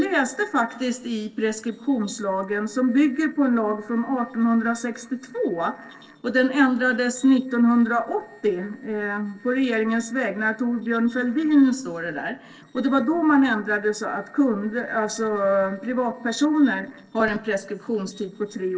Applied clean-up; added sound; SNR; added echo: neural separator model SepFormer DNS4.